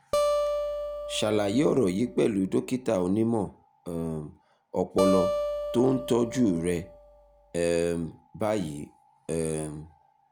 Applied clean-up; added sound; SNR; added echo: none; Acoustic guitar; 4 dB; none.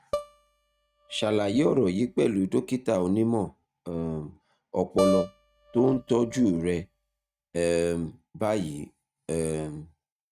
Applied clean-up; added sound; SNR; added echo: neural mask model RNNoise.